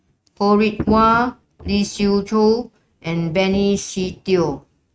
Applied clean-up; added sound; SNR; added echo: neural mask model RNNoise.